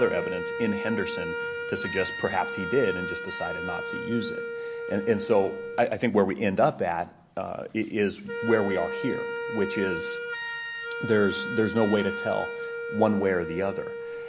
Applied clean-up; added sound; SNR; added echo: none; Wind instrument, woodwind instrument; 6 dB; none.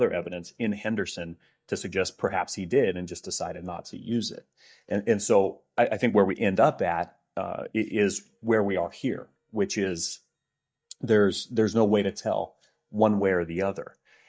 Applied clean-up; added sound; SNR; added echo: neural mask model DeepFilterNet 3.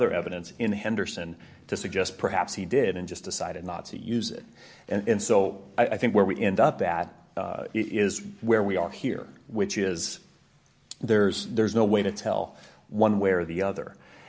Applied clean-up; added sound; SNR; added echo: none; none; none; none.